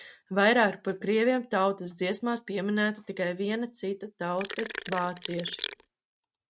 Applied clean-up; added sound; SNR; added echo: neural mask model RNNoise.